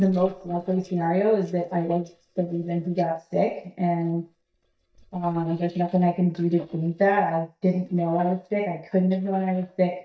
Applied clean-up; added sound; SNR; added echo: neural mask model DeepFilterNet 3.